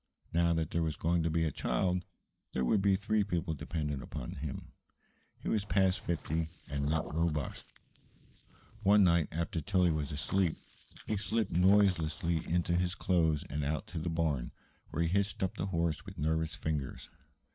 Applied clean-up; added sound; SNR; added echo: neural mask model Resemble Enhance denoiser.